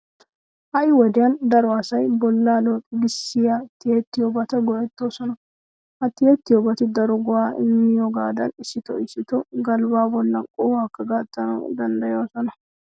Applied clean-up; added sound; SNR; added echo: none; none; none; none.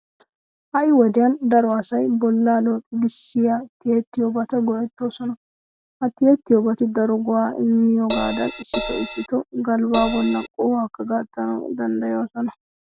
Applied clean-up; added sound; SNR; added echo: none; Crash cymbal; 5 dB; none.